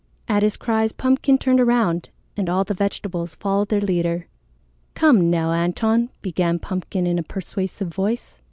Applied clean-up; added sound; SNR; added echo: none; none; none; none.